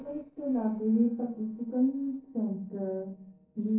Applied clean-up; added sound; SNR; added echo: neural separator model SepFormer DNS4.